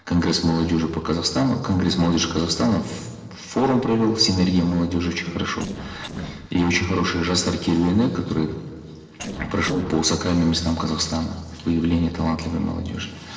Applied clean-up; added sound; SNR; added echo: neural separator model SepFormer DNS4.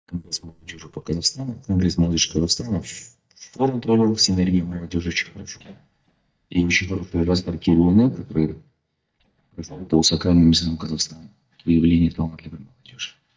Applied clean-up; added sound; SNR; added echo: neural mask model DeepFilterNet 3.